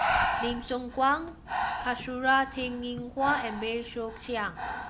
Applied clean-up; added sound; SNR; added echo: none; Breathing; 3 dB; none.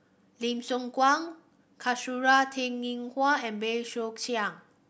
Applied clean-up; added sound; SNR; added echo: none; none; none; none.